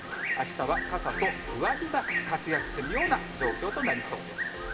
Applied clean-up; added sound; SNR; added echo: none; Bird; 3 dB; reverberation time 2.6 s.